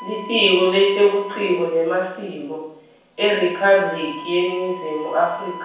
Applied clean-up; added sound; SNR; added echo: none; Wind instrument, woodwind instrument; 15 dB; reverberation time 0.7 s.